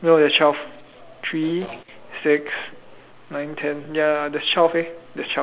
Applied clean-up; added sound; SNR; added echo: none; none; none; none.